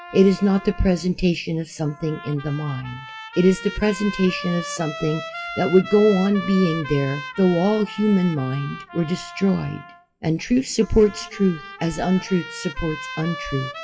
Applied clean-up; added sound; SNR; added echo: classical method WPE with log-MMSE.